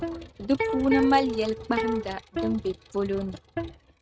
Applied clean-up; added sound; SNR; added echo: neural mask model RNNoise.